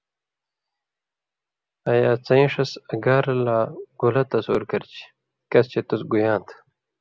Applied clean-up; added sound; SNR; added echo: none; none; none; none.